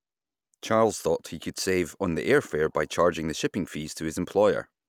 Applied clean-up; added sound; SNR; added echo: none; none; none; none.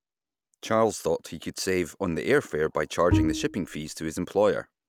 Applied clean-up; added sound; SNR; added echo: none; Bowed string instrument; -1 dB; none.